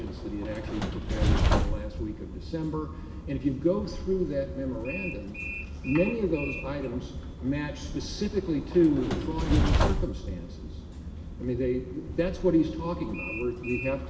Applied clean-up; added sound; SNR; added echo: none; Train; 1 dB; none.